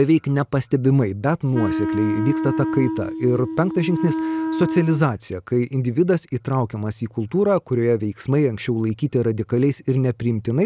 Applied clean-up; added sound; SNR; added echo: none; Wind instrument, woodwind instrument; 4 dB; none.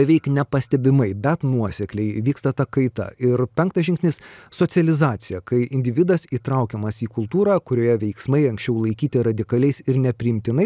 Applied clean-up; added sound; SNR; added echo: none; none; none; none.